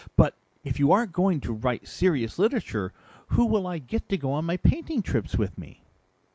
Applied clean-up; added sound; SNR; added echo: none; none; none; none.